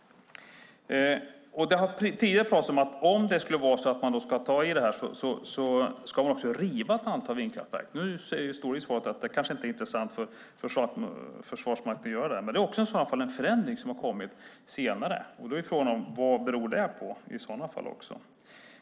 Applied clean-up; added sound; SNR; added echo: none; none; none; none.